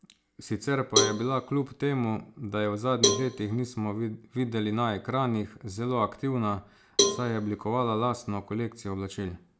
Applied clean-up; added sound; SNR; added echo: none; Cowbell; 2 dB; none.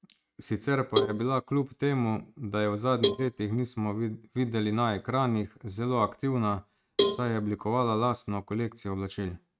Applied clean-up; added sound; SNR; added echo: neural mask model RNNoise.